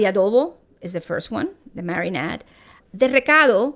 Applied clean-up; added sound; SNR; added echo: none; none; none; none.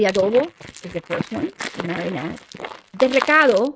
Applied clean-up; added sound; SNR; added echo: neural mask model RNNoise.